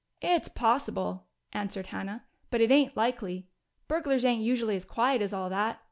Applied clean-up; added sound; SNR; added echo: none; none; none; none.